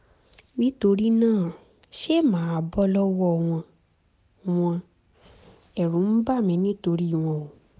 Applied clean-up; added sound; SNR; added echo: none; none; none; none.